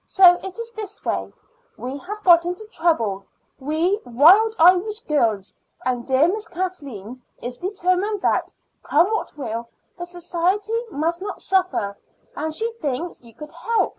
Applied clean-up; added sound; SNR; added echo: none; none; none; none.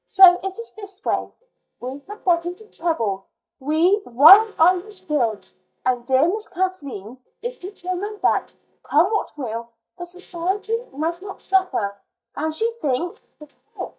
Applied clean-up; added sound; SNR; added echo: neural mask model DeepFilterNet 3.